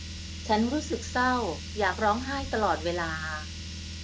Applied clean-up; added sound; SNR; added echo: none; Car; 8 dB; none.